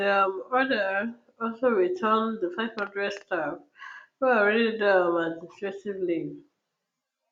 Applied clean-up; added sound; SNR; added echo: none; none; none; none.